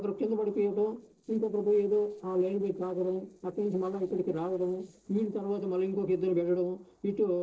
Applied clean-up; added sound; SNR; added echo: neural separator model SepFormer DNS4.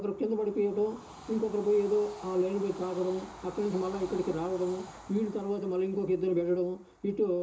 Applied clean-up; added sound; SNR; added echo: none; Train / Bird vocalization, bird call, bird song; 18 dB; reverberation time 0.2 s.